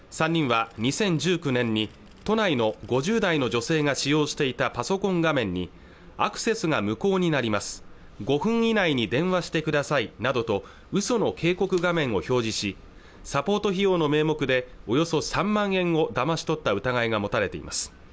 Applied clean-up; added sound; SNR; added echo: none; none; none; none.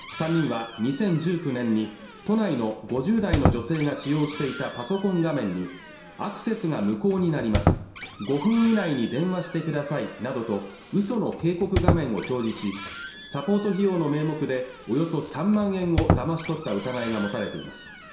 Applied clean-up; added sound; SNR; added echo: none; Squeak; 6 dB; reverberation time 0.7 s.